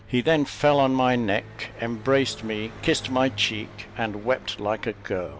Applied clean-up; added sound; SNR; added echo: none; Car passing by; 18 dB; none.